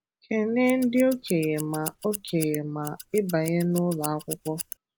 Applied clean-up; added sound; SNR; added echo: none; Scissors; 14 dB; none.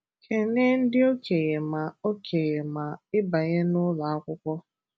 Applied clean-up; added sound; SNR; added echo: none; none; none; none.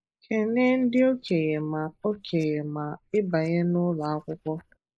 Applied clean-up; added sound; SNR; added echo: neural mask model Resemble Enhance denoiser.